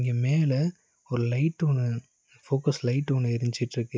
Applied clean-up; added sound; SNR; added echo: none; none; none; none.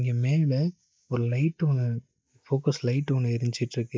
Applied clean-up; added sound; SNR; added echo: neural mask model Resemble Enhance denoiser.